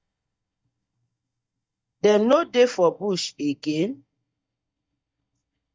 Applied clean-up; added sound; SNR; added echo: neural mask model DeepFilterNet 3.